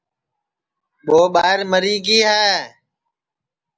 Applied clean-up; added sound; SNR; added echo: none; none; none; none.